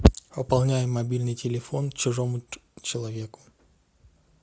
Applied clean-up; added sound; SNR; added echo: none; none; none; none.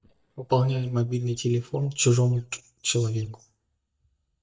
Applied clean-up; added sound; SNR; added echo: neural mask model DeepFilterNet 3.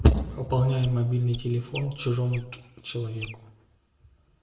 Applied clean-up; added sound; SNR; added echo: none; Chirp, tweet; 18 dB; reverberation time 0.7 s.